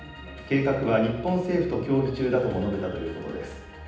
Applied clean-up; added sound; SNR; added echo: none; none; none; reverberation time 0.9 s.